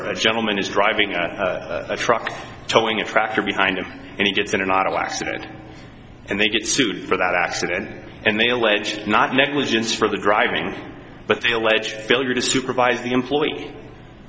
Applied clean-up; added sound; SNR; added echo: none; none; none; none.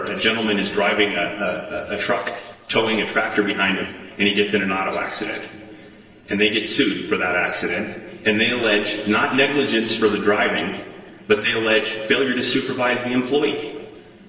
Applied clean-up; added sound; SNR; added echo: neural separator model SepFormer DNS4.